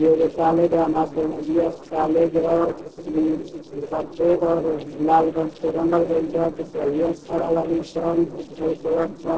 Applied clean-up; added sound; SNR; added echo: neural separator model SepFormer DNS4.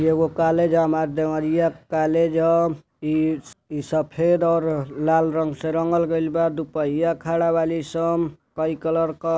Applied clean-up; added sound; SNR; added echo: none; none; none; none.